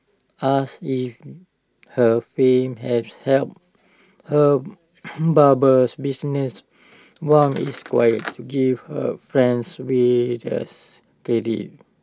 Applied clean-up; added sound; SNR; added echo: none; none; none; none.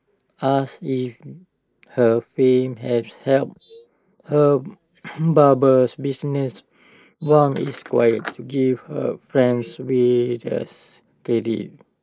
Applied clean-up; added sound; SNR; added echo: neural mask model Resemble Enhance denoiser.